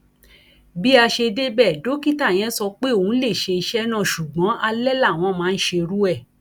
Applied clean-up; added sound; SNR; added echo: none; none; none; none.